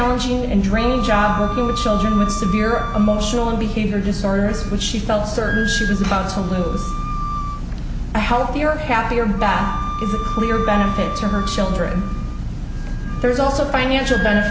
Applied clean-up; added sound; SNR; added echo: none; Wind instrument, woodwind instrument; 10 dB; none.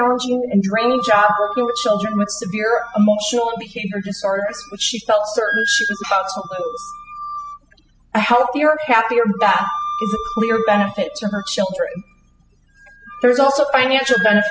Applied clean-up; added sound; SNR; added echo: classical method spectral subtraction.